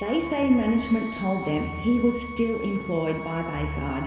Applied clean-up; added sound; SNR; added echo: none; Bowed string instrument; 14 dB; reverberation time 2.2 s.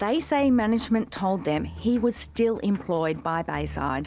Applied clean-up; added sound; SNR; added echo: none; none; none; none.